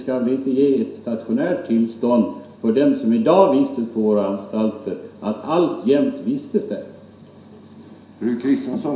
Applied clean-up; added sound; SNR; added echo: none; none; none; reverberation time 0.7 s.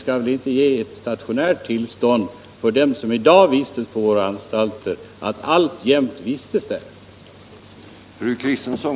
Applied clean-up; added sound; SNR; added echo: none; none; none; none.